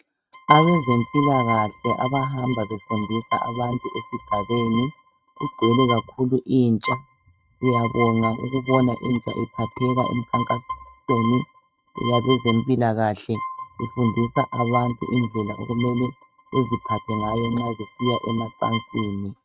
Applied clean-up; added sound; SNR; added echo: neural mask model RNNoise.